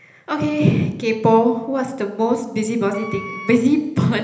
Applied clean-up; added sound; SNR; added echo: none; Wind instrument, woodwind instrument; 16 dB; reverberation time 1.0 s.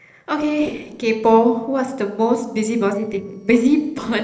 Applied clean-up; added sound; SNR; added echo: neural separator model SepFormer DNS4.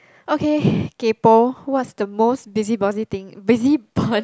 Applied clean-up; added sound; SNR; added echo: none; none; none; none.